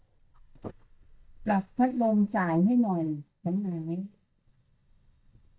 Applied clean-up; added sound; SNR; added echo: neural mask model DeepFilterNet 3.